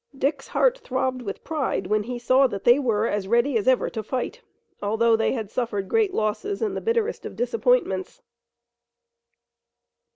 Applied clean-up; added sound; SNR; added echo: none; none; none; none.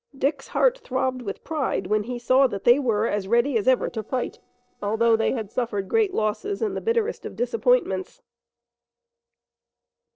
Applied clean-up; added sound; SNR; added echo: neural separator model SepFormer DNS4.